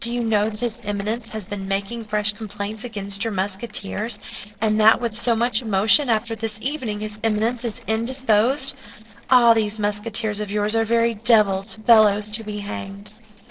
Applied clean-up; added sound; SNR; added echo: neural separator model SepFormer DNS4.